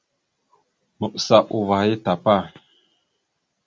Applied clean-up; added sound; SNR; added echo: none; none; none; none.